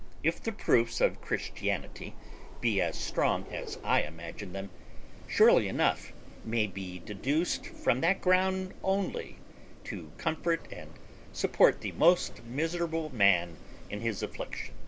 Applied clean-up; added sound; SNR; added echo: none; Wind; 8 dB; none.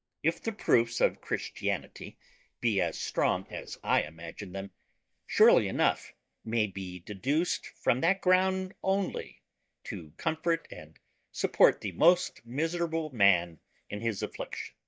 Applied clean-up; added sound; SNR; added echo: neural mask model DeepFilterNet 3.